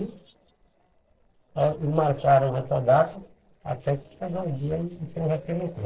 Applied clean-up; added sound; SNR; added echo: neural separator model SepFormer DNS4.